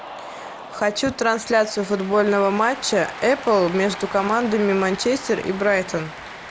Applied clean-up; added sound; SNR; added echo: none; Cheering; 14 dB; none.